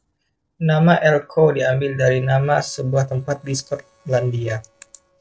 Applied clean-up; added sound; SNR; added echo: neural separator model SepFormer DNS4.